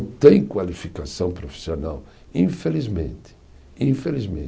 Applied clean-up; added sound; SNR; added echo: none; none; none; none.